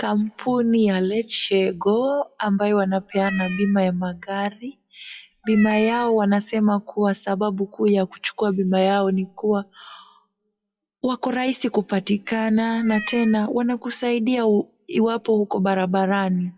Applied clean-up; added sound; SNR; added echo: classical method WPE with log-MMSE.